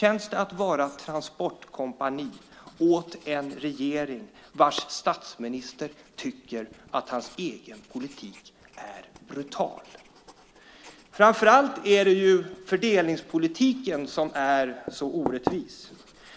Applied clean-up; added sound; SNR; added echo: none; Writing; 18 dB; none.